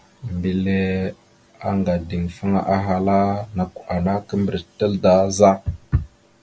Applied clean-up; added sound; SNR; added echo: none; none; none; none.